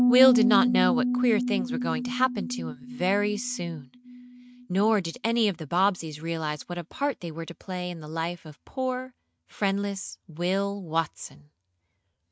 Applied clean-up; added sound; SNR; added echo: neural mask model RNNoise.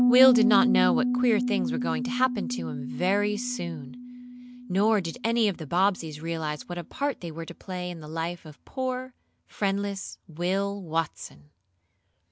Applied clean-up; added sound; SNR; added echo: none; Piano; 3 dB; none.